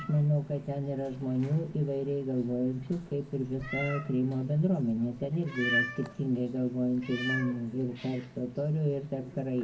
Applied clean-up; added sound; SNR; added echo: none; Meow; 10 dB; reverberation time 0.3 s.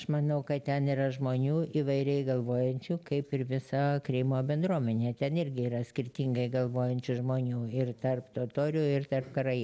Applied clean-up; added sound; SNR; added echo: none; none; none; none.